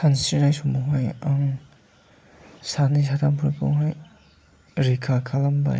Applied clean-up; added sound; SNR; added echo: none; none; none; none.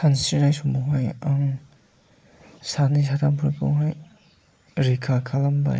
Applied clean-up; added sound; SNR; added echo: neural mask model Resemble Enhance denoiser.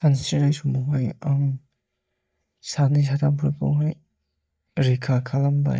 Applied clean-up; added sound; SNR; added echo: neural mask model DeepFilterNet 3.